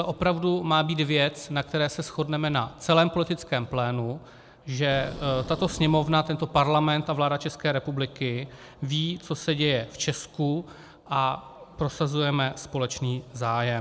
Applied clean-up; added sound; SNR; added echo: none; Boom; 15 dB; none.